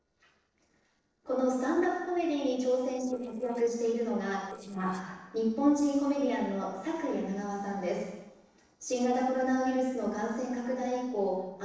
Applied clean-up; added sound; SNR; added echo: neural separator model SepFormer DNS4.